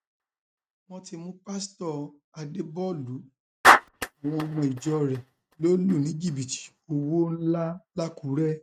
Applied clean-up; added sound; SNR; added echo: neural mask model RNNoise.